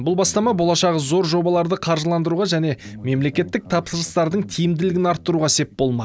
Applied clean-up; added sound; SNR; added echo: none; none; none; none.